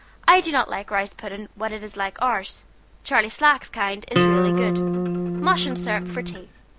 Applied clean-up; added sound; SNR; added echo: none; Acoustic guitar; -2 dB; none.